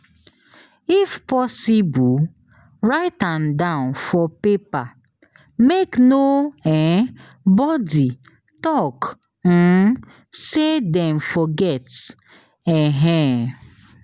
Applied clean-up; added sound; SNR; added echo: none; none; none; none.